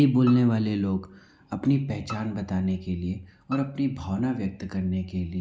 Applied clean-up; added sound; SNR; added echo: none; Bowed string instrument; 19 dB; none.